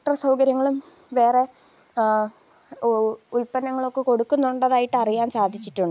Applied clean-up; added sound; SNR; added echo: none; none; none; none.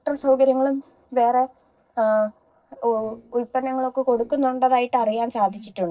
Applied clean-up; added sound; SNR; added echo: neural separator model SepFormer DNS4.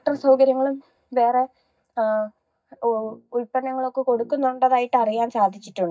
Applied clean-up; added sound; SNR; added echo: neural mask model DeepFilterNet 3.